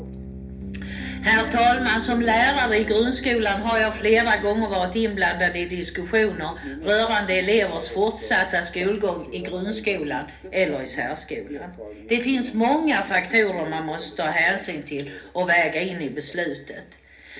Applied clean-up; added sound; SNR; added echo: none; Piano; 16 dB; reverberation time 0.3 s.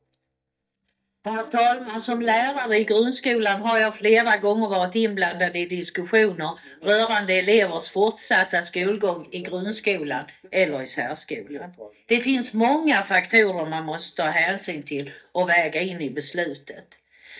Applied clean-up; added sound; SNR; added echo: neural mask model DeepFilterNet 3.